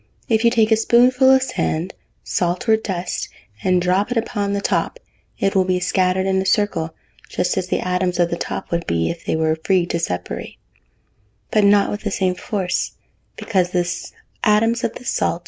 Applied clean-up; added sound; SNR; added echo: none; none; none; none.